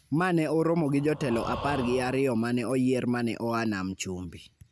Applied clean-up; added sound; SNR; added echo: none; Breathing; 14 dB; none.